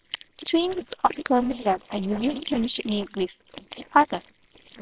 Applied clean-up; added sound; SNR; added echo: neural separator model SepFormer WHAMR!.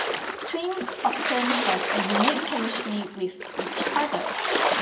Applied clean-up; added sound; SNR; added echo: none; Splash, splatter; -2 dB; reverberation time 0.8 s.